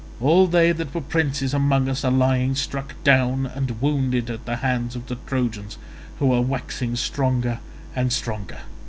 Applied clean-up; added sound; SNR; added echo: none; none; none; none.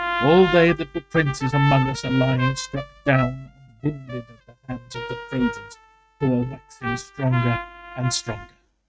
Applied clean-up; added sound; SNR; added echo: neural mask model RNNoise.